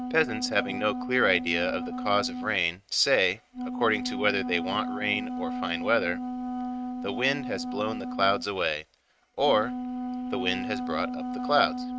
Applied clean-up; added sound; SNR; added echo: neural mask model RNNoise.